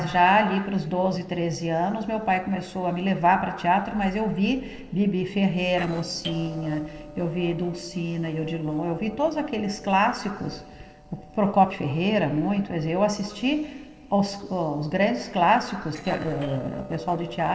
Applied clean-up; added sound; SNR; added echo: neural separator model SepFormer DNS4.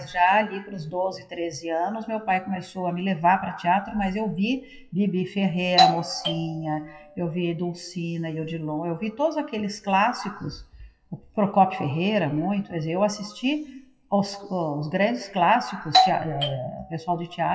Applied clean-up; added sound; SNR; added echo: classical method WPE with log-MMSE.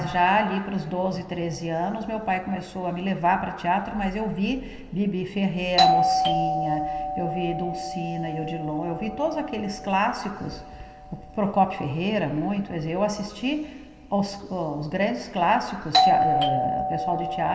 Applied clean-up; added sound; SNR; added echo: none; Doorbell; 3 dB; reverberation time 2.4 s.